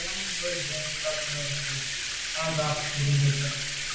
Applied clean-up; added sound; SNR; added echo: none; Bathtub (filling or washing); 1 dB; reverberation time 0.9 s.